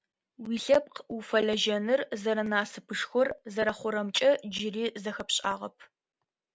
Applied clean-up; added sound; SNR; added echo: none; none; none; none.